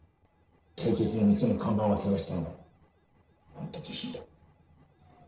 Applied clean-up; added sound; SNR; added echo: neural separator model SepFormer DNS4.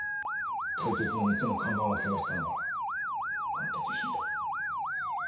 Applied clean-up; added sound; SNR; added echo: none; Motor vehicle (road) / Siren; -3 dB; reverberation time 0.6 s.